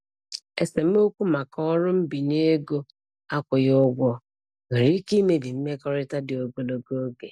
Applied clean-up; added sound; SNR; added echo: none; none; none; none.